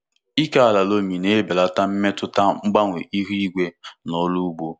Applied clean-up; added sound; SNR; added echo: none; none; none; none.